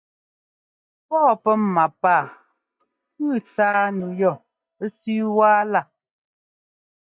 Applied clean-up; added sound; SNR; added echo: neural mask model DeepFilterNet 3.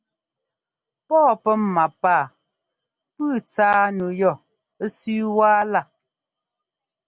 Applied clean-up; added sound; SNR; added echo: none; none; none; none.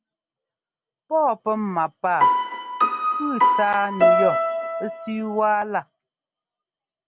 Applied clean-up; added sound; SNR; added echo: none; Piano; -5 dB; none.